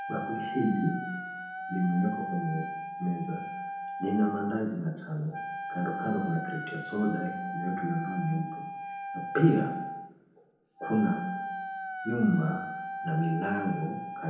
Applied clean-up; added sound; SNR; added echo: none; Wind instrument, woodwind instrument; 6 dB; reverberation time 0.9 s.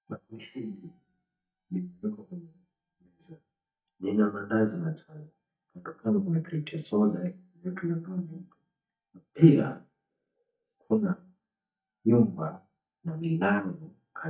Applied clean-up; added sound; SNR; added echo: neural mask model DeepFilterNet 3.